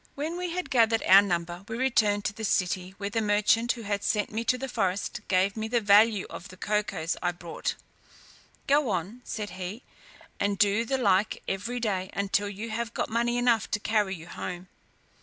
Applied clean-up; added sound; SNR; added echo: none; none; none; none.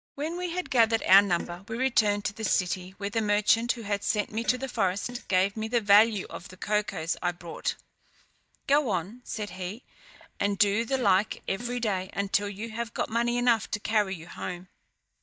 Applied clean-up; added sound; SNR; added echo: neural mask model DeepFilterNet 3.